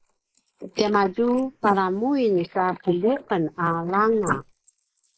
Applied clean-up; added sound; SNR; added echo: neural mask model Resemble Enhance denoiser.